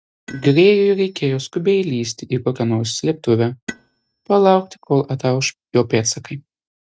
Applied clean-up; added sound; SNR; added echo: neural mask model RNNoise.